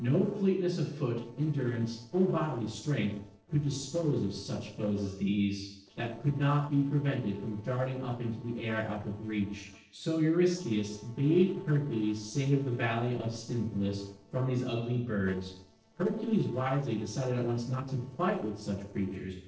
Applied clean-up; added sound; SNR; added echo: neural separator model SepFormer DNS4.